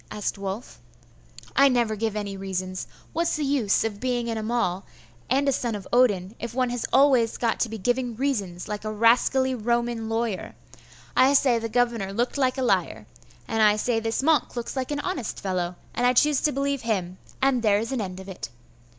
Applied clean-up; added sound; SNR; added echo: none; none; none; none.